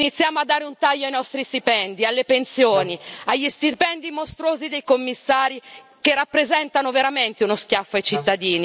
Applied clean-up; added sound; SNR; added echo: none; Wind instrument, woodwind instrument; 11 dB; none.